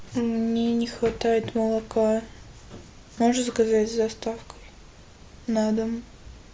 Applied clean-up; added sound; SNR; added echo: none; none; none; none.